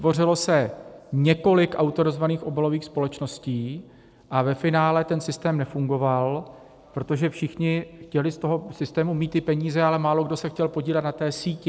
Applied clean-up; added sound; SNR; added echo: none; none; none; none.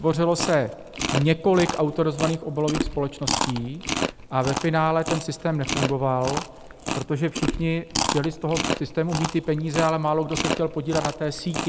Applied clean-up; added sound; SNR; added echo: none; Chewing, mastication; 5 dB; none.